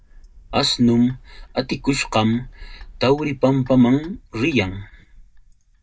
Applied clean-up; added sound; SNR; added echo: neural mask model DeepFilterNet 3.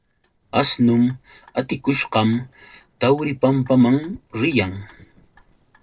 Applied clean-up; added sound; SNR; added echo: neural separator model SepFormer DNS4.